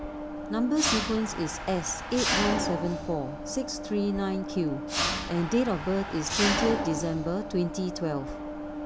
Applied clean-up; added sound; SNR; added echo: none; Mechanisms; 3 dB; none.